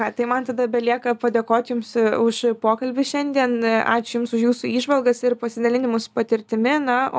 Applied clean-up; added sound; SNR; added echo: none; none; none; none.